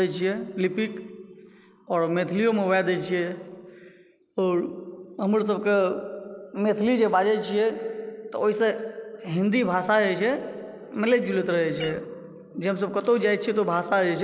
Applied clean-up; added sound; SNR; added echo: neural separator model SepFormer DNS4.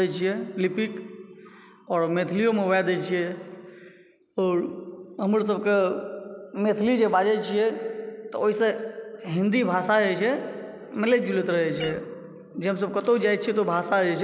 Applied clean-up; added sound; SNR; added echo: none; Meow; 17 dB; none.